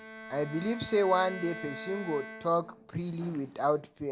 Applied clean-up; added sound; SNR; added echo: none; Bowed string instrument; 13 dB; none.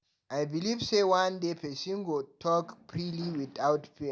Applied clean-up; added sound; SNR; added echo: none; none; none; none.